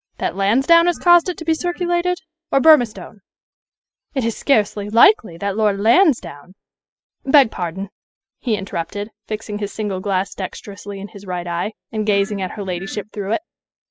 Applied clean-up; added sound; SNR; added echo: classical method spectral subtraction.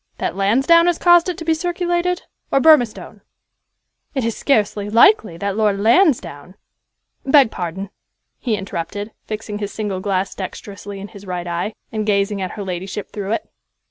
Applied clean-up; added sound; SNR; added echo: none; none; none; none.